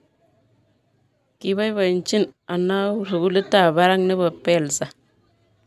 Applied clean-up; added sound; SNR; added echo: none; none; none; none.